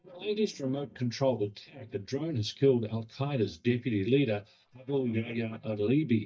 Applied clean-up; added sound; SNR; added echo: neural mask model DeepFilterNet 3.